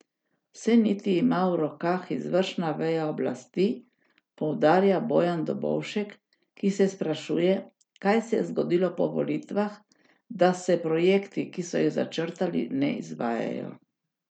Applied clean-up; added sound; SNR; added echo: none; none; none; none.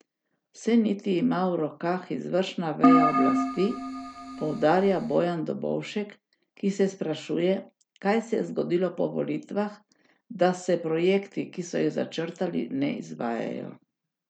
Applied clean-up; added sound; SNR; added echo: none; Keyboard (musical); -3 dB; none.